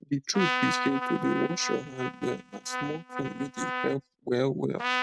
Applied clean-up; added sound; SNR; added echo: neural mask model RNNoise.